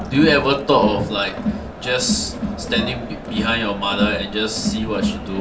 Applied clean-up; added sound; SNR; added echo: none; Crowd; 4 dB; reverberation time 0.3 s.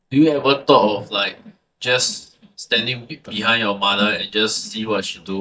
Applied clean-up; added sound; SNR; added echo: neural mask model DeepFilterNet 3.